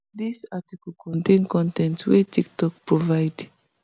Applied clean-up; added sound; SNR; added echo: none; none; none; none.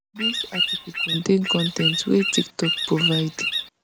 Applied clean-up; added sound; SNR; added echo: none; Bird vocalization, bird call, bird song; 1 dB; none.